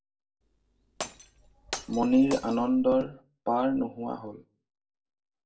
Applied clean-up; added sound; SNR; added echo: none; Glass; 13 dB; reverberation time 0.1 s.